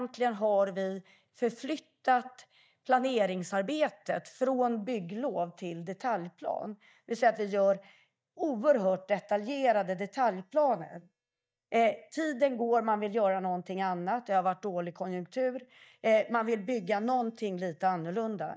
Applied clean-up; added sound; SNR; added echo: neural mask model DeepFilterNet 3.